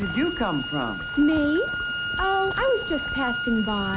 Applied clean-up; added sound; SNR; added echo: none; Wind instrument, woodwind instrument; 5 dB; none.